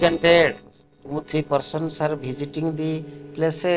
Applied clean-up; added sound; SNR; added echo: neural separator model SepFormer DNS4.